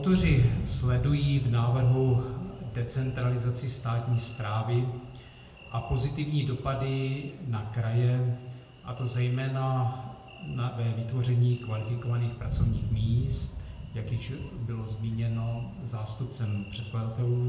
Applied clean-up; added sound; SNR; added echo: none; Thunder; 10 dB; reverberation time 0.7 s.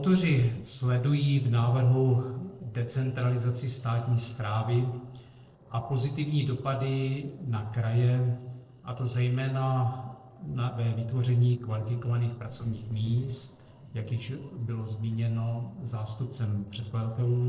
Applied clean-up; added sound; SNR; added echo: neural separator model SepFormer DNS4.